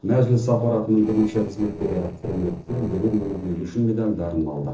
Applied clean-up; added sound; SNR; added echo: neural separator model SepFormer DNS4.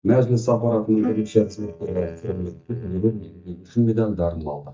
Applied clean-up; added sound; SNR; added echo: neural mask model DeepFilterNet 3.